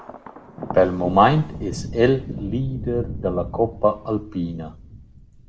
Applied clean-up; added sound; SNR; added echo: none; Thunder; 11 dB; none.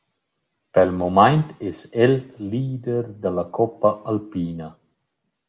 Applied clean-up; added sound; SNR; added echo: none; none; none; none.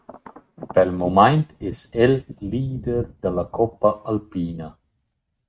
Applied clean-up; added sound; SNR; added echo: neural mask model RNNoise.